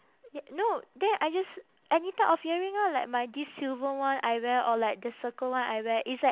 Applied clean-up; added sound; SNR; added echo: none; none; none; none.